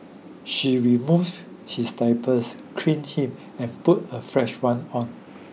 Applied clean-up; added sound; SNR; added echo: none; none; none; none.